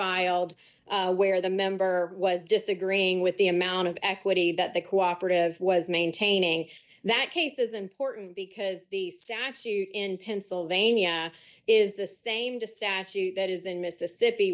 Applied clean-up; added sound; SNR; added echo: neural mask model DeepFilterNet 3.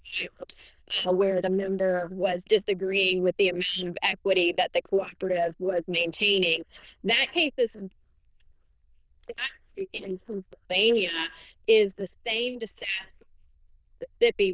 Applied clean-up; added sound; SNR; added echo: neural diffusion model UNIVERSE++.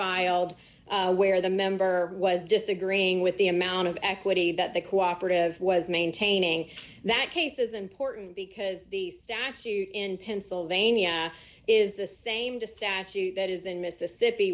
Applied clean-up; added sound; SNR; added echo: none; none; none; none.